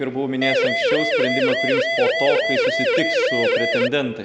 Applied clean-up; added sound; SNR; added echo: none; Siren; -5 dB; none.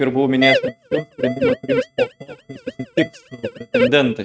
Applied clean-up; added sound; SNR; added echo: neural mask model RNNoise.